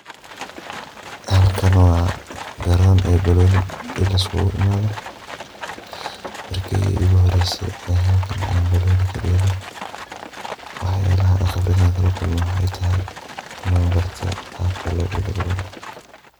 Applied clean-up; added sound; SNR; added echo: none; Livestock, farm animals, working animals; 14 dB; none.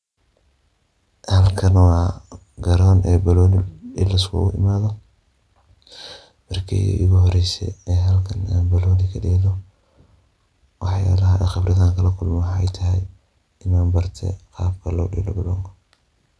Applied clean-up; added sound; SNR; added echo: none; none; none; none.